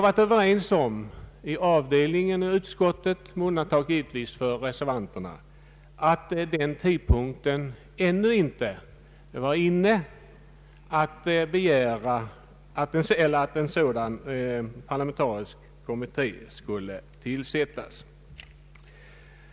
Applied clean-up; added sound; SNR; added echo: none; none; none; none.